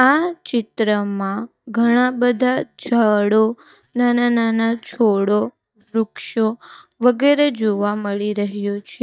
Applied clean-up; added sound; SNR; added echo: neural mask model DeepFilterNet 3.